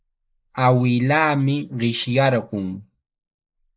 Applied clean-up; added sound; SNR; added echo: neural mask model Resemble Enhance denoiser.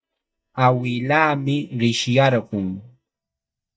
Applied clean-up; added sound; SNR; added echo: neural mask model DeepFilterNet 3.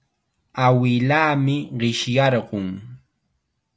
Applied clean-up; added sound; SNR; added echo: none; none; none; none.